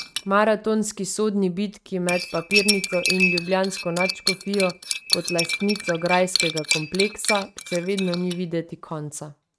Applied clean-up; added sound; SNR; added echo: neural mask model RNNoise.